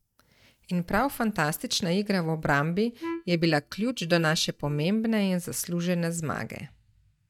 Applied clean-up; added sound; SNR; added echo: neural mask model DeepFilterNet 3.